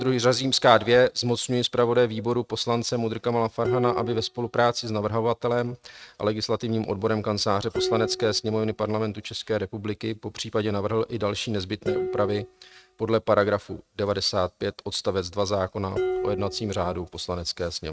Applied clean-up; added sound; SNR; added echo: neural mask model RNNoise.